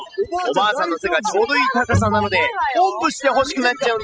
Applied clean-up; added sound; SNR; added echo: classical method spectral subtraction.